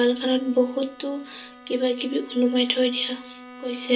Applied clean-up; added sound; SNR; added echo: none; Bowed string instrument; 20 dB; reverberation time 0.2 s.